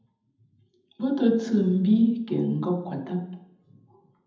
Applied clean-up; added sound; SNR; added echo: none; none; none; reverberation time 0.8 s.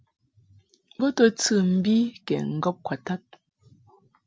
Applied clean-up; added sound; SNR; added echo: none; none; none; none.